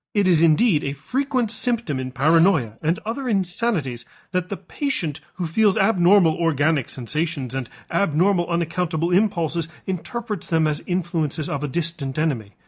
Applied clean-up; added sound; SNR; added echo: neural mask model DeepFilterNet 3.